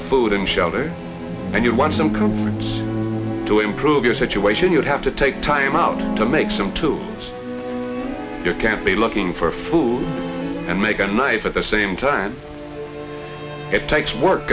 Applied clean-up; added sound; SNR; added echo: none; none; none; none.